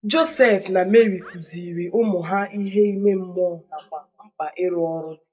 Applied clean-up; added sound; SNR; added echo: neural mask model DeepFilterNet 3.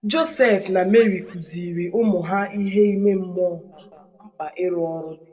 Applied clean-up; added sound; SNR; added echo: neural separator model SepFormer DNS4.